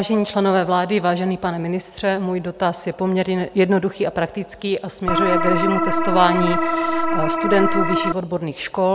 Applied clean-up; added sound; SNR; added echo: none; Organ; -1 dB; none.